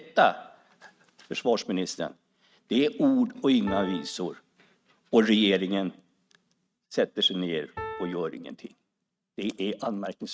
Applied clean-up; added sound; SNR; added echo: neural mask model RNNoise.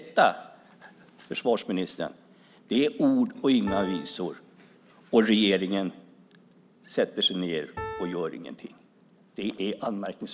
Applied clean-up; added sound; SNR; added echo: none; Piano; 8 dB; none.